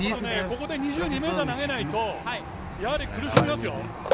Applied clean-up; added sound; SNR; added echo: none; Telephone; 1 dB; none.